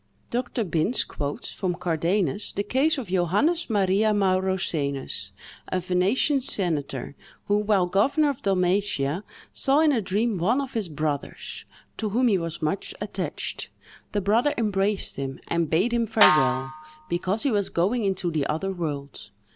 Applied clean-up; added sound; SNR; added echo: none; Snare drum; 2 dB; none.